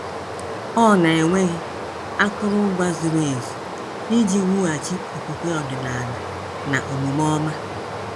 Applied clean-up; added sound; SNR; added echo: none; Stream; 8 dB; none.